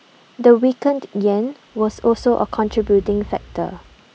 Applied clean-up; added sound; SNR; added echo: none; Animal; 20 dB; none.